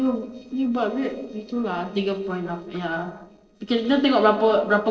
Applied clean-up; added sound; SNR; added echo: neural separator model SepFormer DNS4.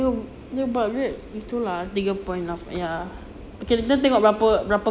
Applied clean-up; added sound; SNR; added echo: none; none; none; none.